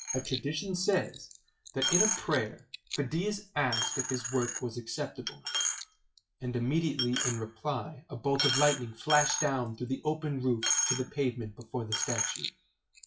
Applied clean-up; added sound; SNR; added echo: classical method WPE with log-MMSE.